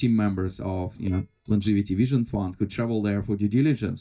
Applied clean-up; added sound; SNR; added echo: neural mask model DeepFilterNet 3.